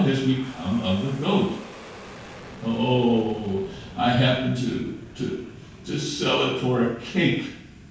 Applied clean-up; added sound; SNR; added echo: none; Fixed-wing aircraft, airplane; 17 dB; reverberation time 0.6 s.